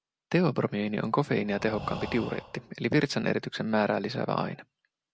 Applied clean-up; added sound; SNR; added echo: none; Breathing; 15 dB; none.